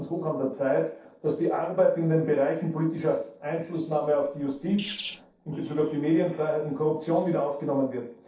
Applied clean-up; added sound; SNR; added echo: neural separator model SepFormer DNS4.